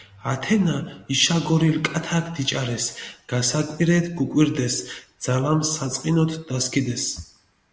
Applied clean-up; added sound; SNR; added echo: none; none; none; none.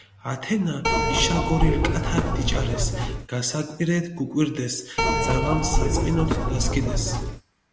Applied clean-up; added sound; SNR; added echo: none; Keyboard (musical); -4 dB; none.